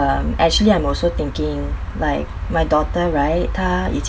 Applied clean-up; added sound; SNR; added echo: none; none; none; none.